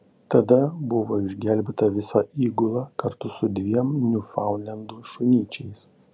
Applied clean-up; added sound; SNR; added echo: none; none; none; none.